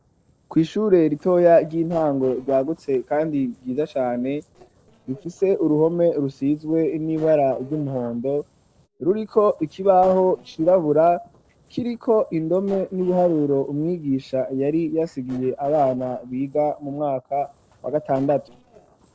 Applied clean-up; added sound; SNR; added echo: neural separator model SepFormer DNS4.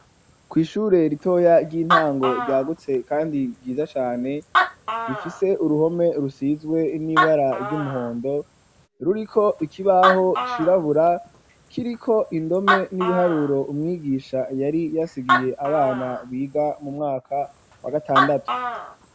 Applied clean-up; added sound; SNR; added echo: none; Animal; 6 dB; none.